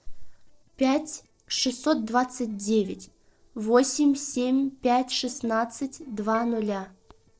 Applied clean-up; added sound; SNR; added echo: neural separator model SepFormer DNS4.